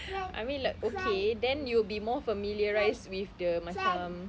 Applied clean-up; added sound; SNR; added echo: none; none; none; none.